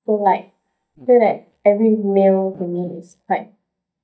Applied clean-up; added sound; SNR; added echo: neural mask model DeepFilterNet 3.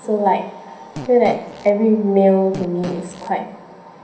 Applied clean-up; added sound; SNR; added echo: none; Fart; 17 dB; reverberation time 0.6 s.